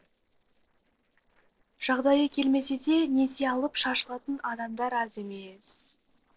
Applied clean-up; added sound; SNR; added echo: neural separator model SepFormer DNS4.